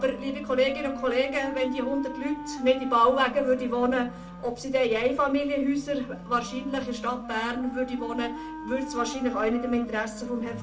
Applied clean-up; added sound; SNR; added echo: none; Wind instrument, woodwind instrument; 11 dB; reverberation time 0.2 s.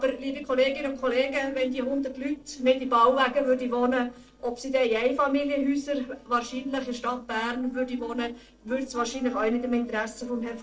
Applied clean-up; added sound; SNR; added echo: neural separator model SepFormer DNS4.